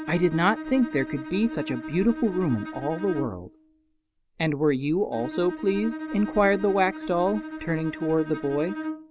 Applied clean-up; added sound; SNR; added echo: none; Bowed string instrument; 10 dB; none.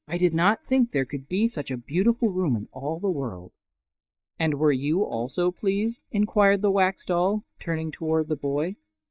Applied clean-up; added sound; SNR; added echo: neural mask model DeepFilterNet 3.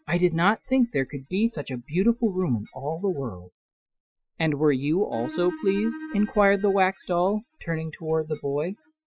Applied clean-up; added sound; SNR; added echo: classical method Wiener filter.